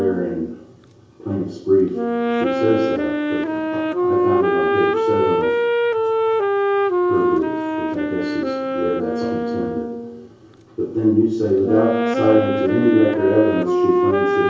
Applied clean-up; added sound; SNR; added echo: none; Wind instrument, woodwind instrument; -1 dB; reverberation time 0.6 s.